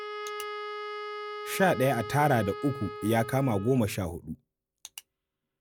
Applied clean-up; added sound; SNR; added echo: none; Wind instrument, woodwind instrument; 10 dB; none.